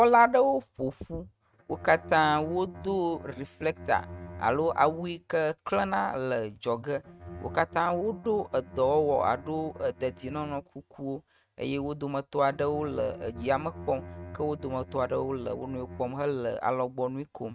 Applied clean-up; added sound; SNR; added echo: neural mask model RNNoise.